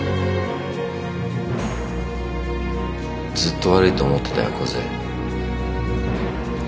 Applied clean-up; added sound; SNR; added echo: none; none; none; none.